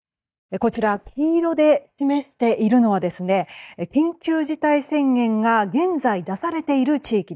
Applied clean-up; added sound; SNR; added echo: neural mask model DeepFilterNet 3.